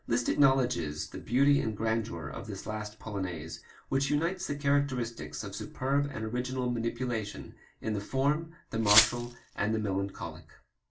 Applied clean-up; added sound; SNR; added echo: none; Glass; 0 dB; reverberation time 0.2 s.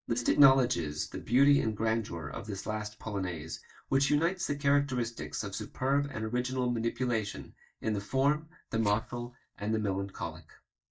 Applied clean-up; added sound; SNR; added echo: neural mask model DeepFilterNet 3.